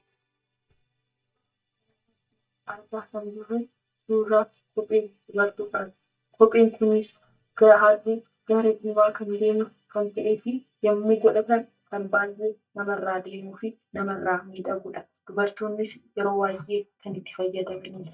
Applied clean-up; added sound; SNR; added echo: neural mask model DeepFilterNet 3.